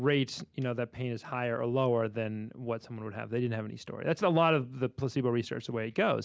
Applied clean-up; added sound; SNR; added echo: none; none; none; none.